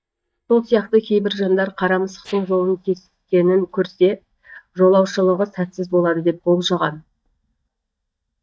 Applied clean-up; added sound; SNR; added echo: neural mask model DeepFilterNet 3.